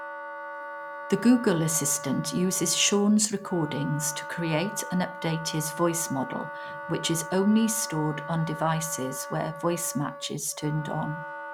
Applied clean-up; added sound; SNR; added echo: none; Wind instrument, woodwind instrument; 11 dB; none.